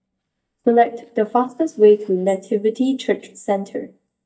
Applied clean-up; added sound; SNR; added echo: neural mask model DeepFilterNet 3.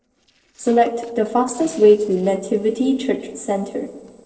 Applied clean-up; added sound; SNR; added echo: neural separator model SepFormer DNS4.